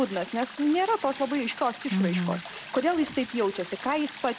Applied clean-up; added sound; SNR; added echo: none; Stream; 13 dB; none.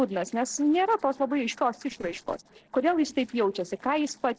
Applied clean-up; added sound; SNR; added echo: neural separator model SepFormer DNS4.